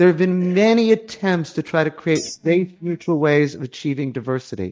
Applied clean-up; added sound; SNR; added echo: neural mask model DeepFilterNet 3.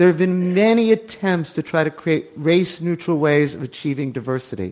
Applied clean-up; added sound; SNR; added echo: none; none; none; none.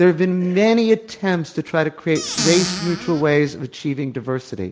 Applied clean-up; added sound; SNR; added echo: none; Squeak / Cupboard open or close; 6 dB; none.